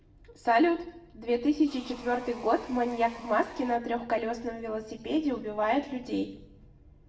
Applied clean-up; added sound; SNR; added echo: none; Sawing; 18 dB; reverberation time 0.7 s.